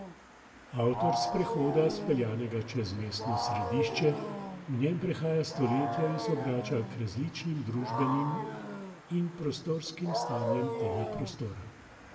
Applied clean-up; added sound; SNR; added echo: none; Wild animals; 4 dB; reverberation time 1.0 s.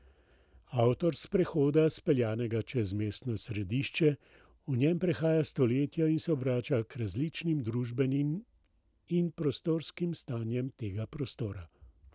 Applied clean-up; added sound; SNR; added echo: none; none; none; none.